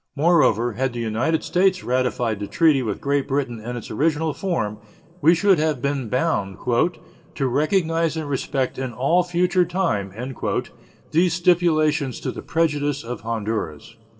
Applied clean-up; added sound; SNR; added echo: none; none; none; reverberation time 0.4 s.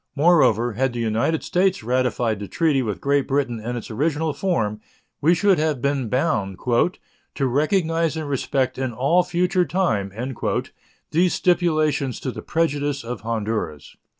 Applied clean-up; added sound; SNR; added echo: none; none; none; none.